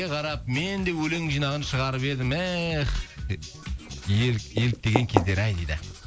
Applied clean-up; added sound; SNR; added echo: none; Writing; 9 dB; none.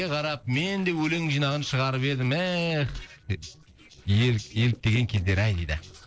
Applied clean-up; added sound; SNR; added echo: neural separator model SepFormer DNS4.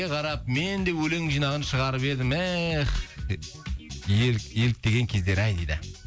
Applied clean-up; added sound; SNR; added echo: none; none; none; none.